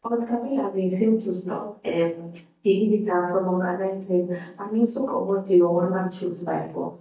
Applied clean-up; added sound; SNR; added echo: neural mask model DeepFilterNet 3.